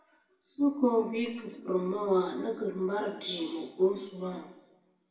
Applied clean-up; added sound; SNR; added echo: none; none; none; reverberation time 1.0 s.